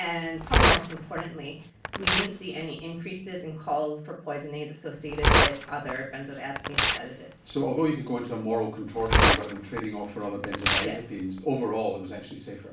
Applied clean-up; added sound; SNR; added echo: none; Tearing; -5 dB; reverberation time 0.4 s.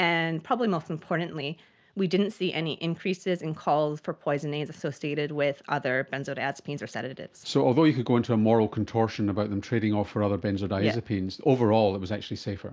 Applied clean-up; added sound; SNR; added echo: none; none; none; none.